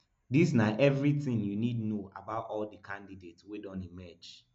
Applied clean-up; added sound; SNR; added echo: none; none; none; none.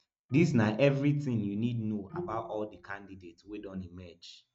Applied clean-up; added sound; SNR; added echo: neural mask model RNNoise.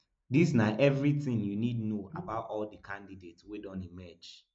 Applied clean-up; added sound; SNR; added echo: neural mask model Resemble Enhance denoiser.